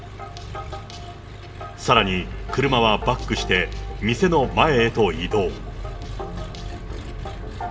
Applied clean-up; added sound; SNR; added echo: none; Engine; 13 dB; reverberation time 0.5 s.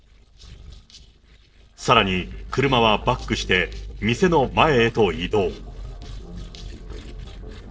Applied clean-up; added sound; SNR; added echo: neural separator model SepFormer DNS4.